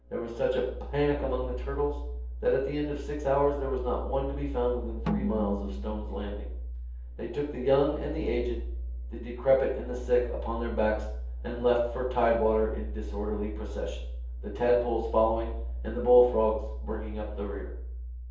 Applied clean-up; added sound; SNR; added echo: none; Snare drum; 8 dB; reverberation time 0.7 s.